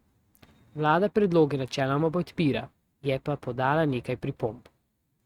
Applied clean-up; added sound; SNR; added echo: neural mask model RNNoise.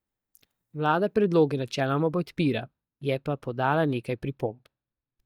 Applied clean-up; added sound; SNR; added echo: neural mask model DeepFilterNet 3.